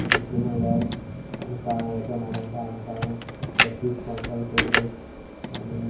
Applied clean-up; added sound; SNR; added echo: none; Computer keyboard; 0 dB; reverberation time 0.9 s.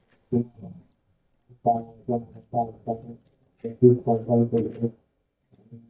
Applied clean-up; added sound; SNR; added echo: neural mask model DeepFilterNet 3.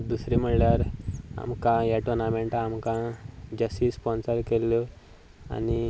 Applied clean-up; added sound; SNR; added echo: none; none; none; none.